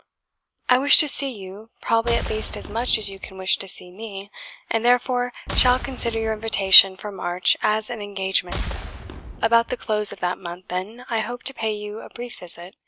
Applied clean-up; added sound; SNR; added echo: none; Boom; 7 dB; none.